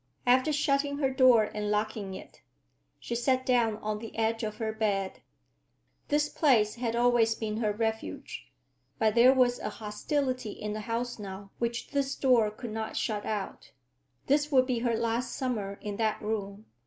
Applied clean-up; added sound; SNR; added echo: none; none; none; none.